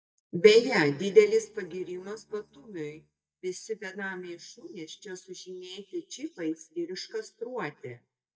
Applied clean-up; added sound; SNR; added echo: neural mask model DeepFilterNet 3.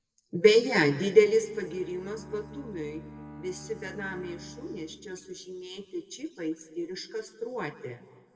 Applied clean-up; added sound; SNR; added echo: none; Bowed string instrument; 20 dB; reverberation time 1.7 s.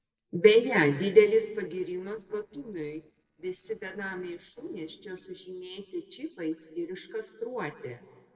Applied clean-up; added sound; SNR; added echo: neural separator model SepFormer DNS4.